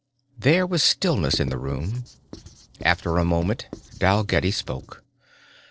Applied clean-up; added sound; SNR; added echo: neural separator model SepFormer DNS4.